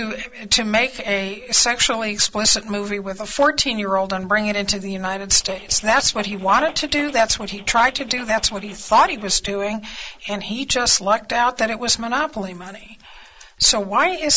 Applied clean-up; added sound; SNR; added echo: neural separator model SepFormer DNS4.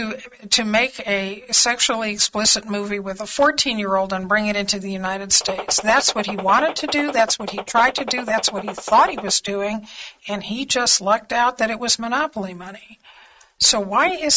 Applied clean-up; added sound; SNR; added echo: neural mask model RNNoise.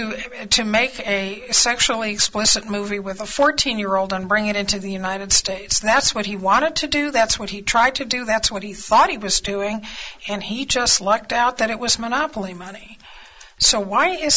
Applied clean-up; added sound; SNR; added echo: none; none; none; none.